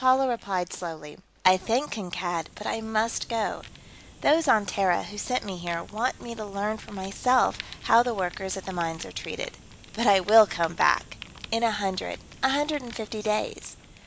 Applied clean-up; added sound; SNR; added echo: none; Fire; 19 dB; none.